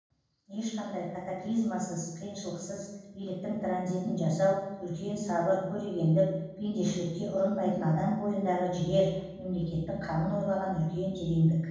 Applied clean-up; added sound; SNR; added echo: none; none; none; reverberation time 1.2 s.